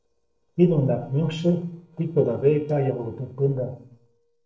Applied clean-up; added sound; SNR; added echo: neural separator model SepFormer DNS4.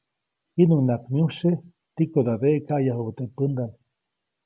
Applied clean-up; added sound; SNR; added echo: none; none; none; none.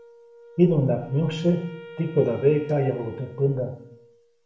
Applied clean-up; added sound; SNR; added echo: none; Wind instrument, woodwind instrument; 19 dB; reverberation time 0.6 s.